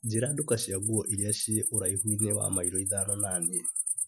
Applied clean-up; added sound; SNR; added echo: classical method Wiener filter.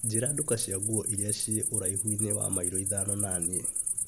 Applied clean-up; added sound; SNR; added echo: none; Cricket; -5 dB; none.